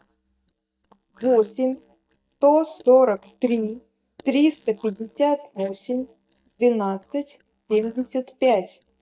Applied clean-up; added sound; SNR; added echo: neural mask model DeepFilterNet 3.